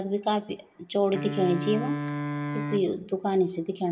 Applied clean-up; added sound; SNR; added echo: none; Wind instrument, woodwind instrument; 6 dB; reverberation time 0.2 s.